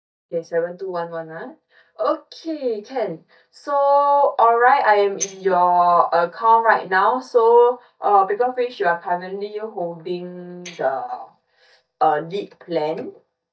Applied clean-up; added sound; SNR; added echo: neural mask model DeepFilterNet 3.